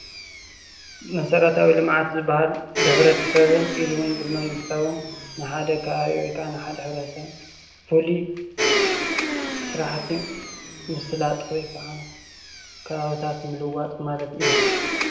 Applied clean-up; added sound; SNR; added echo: none; Domestic sounds, home sounds; 4 dB; reverberation time 0.8 s.